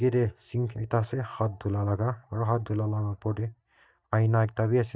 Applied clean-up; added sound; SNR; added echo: neural mask model DeepFilterNet 3.